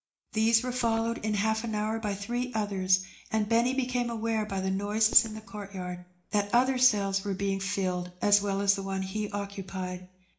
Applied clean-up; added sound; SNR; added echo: none; Fireworks; 20 dB; reverberation time 0.4 s.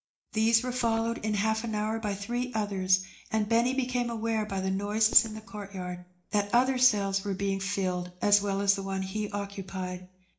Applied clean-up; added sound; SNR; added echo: neural separator model SepFormer DNS4.